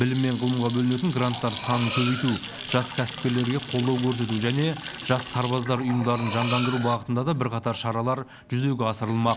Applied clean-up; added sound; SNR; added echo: none; Sink (filling or washing) / Water tap, faucet / Splash, splatter + Cutlery, silverware; 8 dB; none.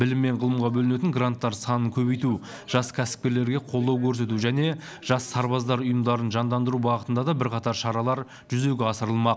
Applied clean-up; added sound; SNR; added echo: none; none; none; none.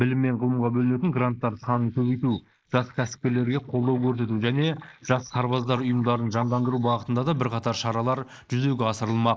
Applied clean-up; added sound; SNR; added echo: neural mask model Resemble Enhance denoiser.